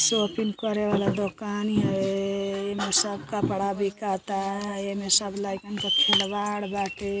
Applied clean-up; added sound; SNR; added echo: none; none; none; none.